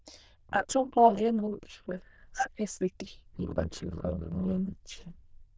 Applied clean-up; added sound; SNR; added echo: neural diffusion model UNIVERSE++.